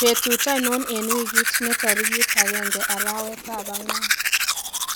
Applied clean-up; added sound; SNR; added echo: none; Domestic sounds, home sounds; -4 dB; none.